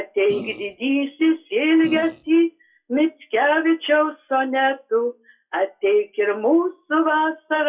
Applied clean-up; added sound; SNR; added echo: classical method WPE with log-MMSE.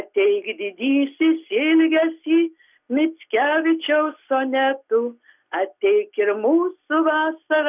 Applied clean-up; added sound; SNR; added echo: none; none; none; none.